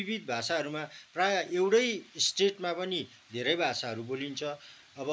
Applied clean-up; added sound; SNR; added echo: neural mask model Resemble Enhance denoiser.